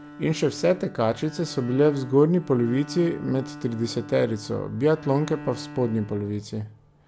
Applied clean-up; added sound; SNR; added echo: none; Bowed string instrument; 16 dB; none.